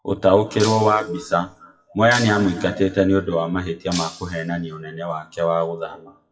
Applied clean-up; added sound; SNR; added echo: classical method WPE with log-MMSE.